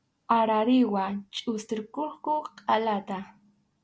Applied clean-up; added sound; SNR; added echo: none; none; none; none.